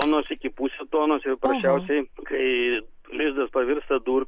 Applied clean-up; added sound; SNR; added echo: none; Shatter; 12 dB; none.